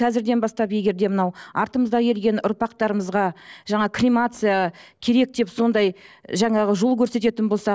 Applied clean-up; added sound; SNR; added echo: none; none; none; none.